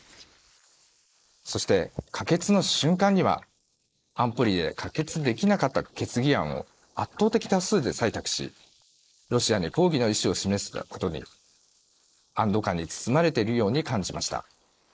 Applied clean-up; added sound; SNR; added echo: neural mask model Resemble Enhance denoiser.